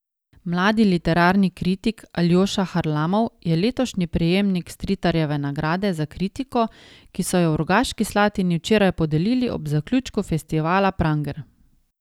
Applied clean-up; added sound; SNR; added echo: none; none; none; none.